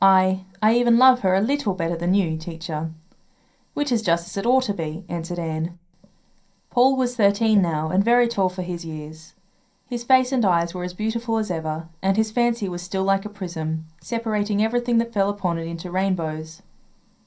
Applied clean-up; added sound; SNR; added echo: none; none; none; reverberation time 0.3 s.